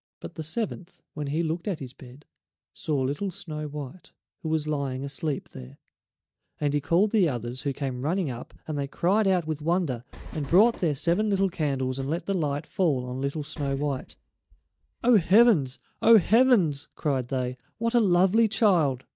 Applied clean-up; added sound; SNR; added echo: neural mask model DeepFilterNet 3.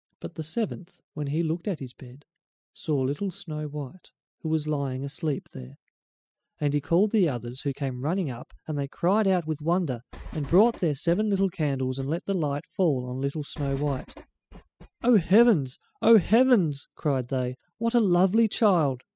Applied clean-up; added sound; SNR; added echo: classical method spectral subtraction.